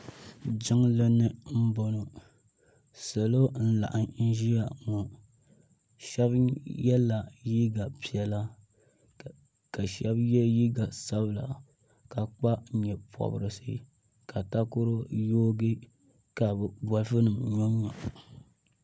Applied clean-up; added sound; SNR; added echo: none; none; none; none.